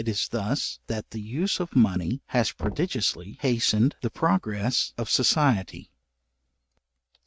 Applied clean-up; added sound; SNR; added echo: neural mask model RNNoise.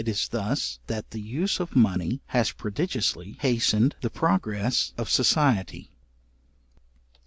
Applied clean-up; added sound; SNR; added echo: none; none; none; none.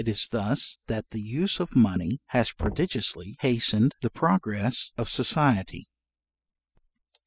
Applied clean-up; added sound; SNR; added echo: classical method spectral subtraction.